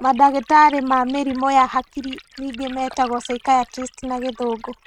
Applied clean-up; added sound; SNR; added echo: neural mask model RNNoise.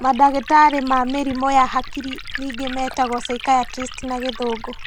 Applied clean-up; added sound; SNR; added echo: none; Liquid; 11 dB; none.